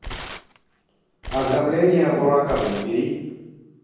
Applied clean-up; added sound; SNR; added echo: none; Tearing; 15 dB; reverberation time 1.3 s.